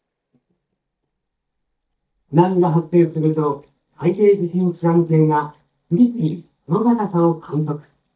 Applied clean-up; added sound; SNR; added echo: neural mask model DeepFilterNet 3.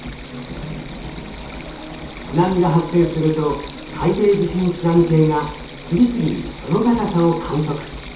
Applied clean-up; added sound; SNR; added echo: none; Stream; 20 dB; reverberation time 0.6 s.